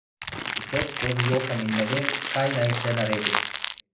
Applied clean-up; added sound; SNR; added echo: none; Crackle; 1 dB; reverberation time 0.5 s.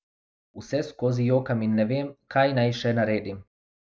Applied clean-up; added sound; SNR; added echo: none; none; none; none.